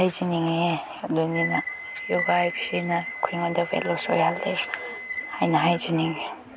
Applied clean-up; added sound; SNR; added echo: none; Wind instrument, woodwind instrument; 13 dB; none.